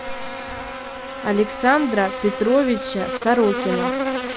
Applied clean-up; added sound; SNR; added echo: none; Buzz; 6 dB; none.